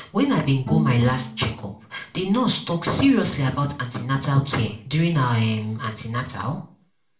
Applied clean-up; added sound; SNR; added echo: none; Bowed string instrument; 9 dB; reverberation time 0.4 s.